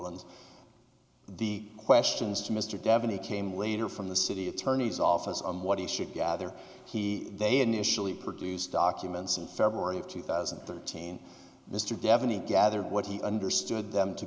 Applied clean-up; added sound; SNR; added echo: none; none; none; none.